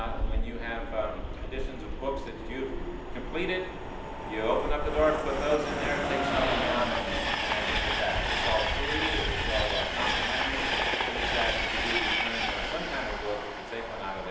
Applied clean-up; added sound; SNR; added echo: none; Train; -3 dB; reverberation time 0.9 s.